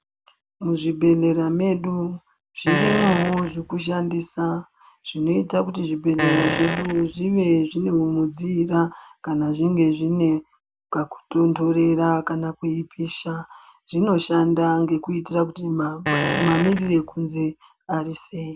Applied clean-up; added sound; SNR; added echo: none; Fart; 3 dB; none.